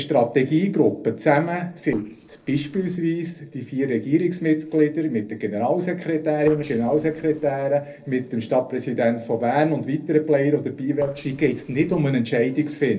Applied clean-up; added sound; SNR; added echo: neural separator model SepFormer DNS4.